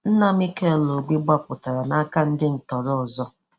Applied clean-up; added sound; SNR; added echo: none; none; none; none.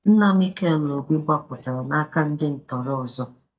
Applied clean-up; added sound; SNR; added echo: neural mask model DeepFilterNet 3.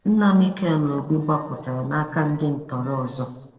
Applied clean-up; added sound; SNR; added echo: neural separator model SepFormer DNS4.